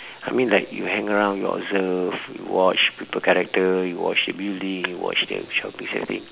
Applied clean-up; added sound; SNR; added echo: none; none; none; none.